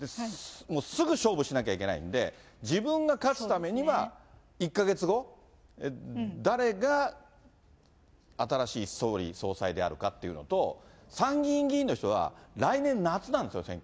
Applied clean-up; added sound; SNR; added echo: none; none; none; none.